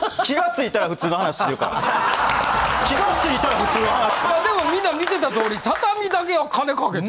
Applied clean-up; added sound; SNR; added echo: none; none; none; none.